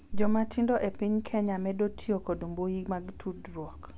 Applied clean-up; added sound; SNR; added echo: none; none; none; none.